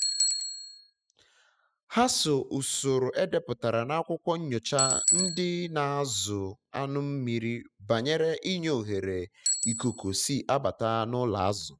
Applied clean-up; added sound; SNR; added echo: classical method spectral subtraction.